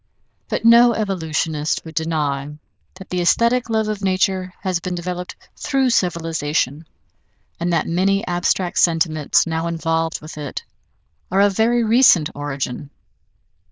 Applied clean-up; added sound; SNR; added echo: neural diffusion model UNIVERSE++.